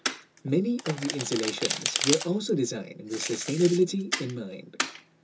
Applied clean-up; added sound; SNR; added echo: none; Domestic sounds, home sounds; 5 dB; reverberation time 0.2 s.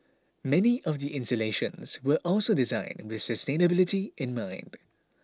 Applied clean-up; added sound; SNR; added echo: none; none; none; none.